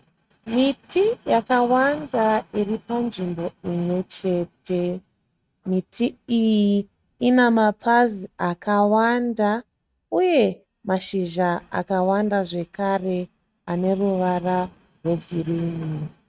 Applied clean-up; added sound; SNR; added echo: neural mask model RNNoise.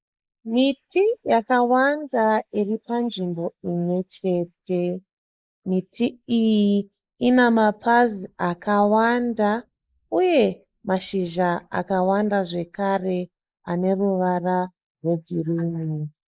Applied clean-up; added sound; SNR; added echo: neural mask model Resemble Enhance denoiser.